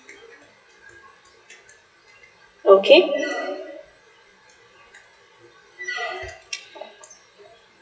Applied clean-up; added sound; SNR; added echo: classical method WPE with log-MMSE.